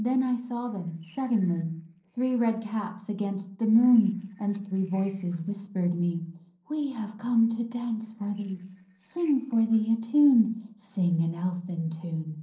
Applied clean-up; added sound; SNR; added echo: neural separator model SepFormer DNS4.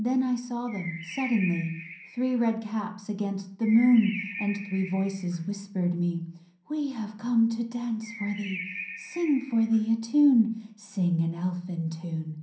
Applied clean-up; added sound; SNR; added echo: none; Bird; 13 dB; reverberation time 0.6 s.